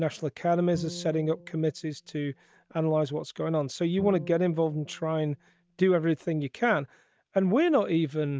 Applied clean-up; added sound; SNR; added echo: neural mask model RNNoise.